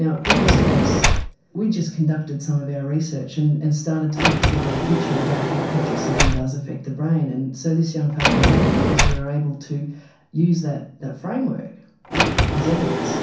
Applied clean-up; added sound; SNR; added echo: none; Sliding door; -1 dB; reverberation time 0.6 s.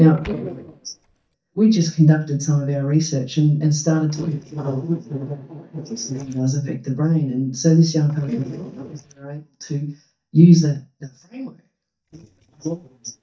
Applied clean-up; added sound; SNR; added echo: neural mask model DeepFilterNet 3.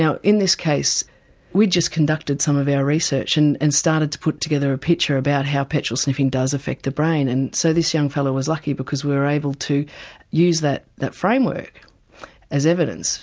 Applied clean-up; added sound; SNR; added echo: none; none; none; none.